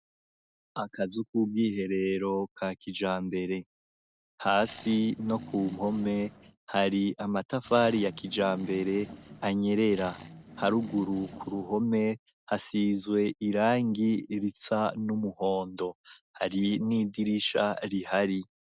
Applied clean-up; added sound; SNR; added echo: neural separator model SepFormer DNS4.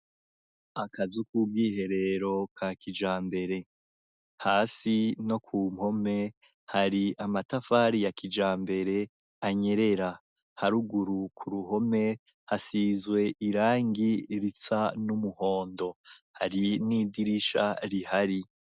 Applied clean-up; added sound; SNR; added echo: none; none; none; none.